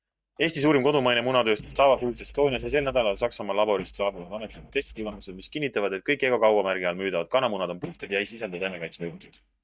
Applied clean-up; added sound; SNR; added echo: neural mask model DeepFilterNet 3.